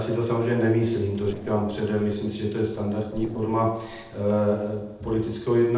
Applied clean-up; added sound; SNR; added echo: neural separator model SepFormer DNS4.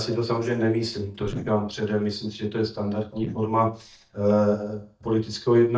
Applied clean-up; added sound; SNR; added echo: neural mask model DeepFilterNet 3.